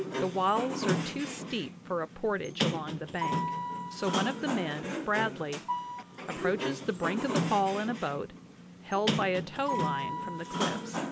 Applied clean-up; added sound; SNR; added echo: none; Sliding door; 1 dB; none.